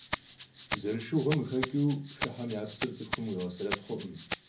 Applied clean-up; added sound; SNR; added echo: none; Rattle (instrument); 0 dB; reverberation time 0.4 s.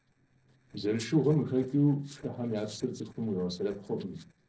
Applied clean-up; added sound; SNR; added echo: neural separator model SepFormer DNS4.